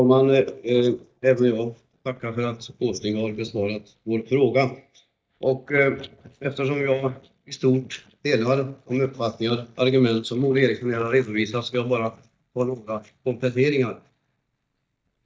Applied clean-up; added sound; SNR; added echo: neural mask model DeepFilterNet 3.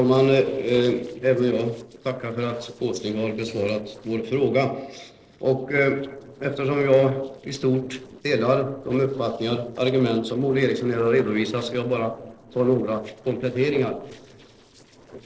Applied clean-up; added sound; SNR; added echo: neural separator model SepFormer DNS4.